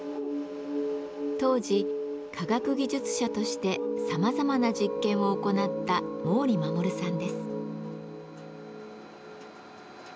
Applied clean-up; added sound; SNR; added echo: none; none; none; none.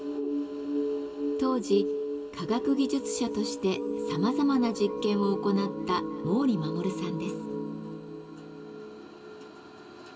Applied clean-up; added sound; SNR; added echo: none; none; none; reverberation time 2.5 s.